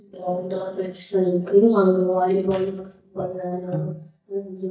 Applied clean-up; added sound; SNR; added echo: neural mask model DeepFilterNet 3.